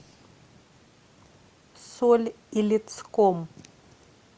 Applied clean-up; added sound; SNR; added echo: none; none; none; none.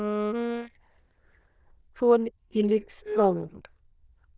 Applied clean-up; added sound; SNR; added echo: neural diffusion model UNIVERSE++.